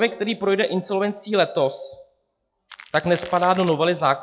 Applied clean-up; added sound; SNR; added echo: classical method log-MMSE.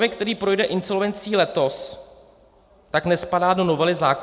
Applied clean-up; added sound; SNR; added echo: none; none; none; none.